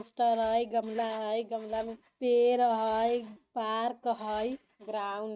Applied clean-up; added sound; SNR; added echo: neural mask model RNNoise.